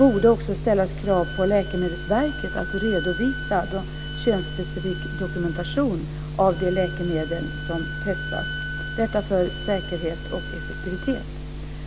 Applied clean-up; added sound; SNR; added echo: none; Wind instrument, woodwind instrument; 13 dB; none.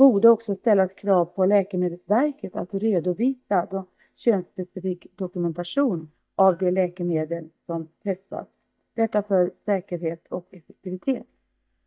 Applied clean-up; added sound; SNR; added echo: neural mask model DeepFilterNet 3.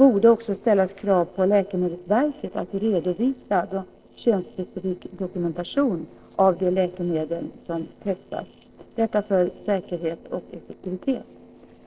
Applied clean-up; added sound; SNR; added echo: neural separator model SepFormer DNS4.